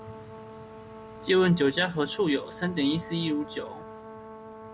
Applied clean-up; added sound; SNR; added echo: none; Brass instrument; 15 dB; none.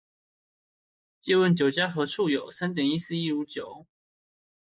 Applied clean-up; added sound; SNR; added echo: neural mask model Resemble Enhance denoiser.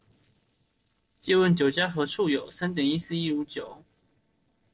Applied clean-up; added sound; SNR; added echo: neural separator model SepFormer DNS4.